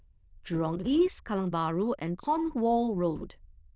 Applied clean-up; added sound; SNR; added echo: neural diffusion model UNIVERSE++.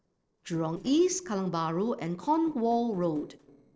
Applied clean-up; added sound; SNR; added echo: neural separator model SepFormer DNS4.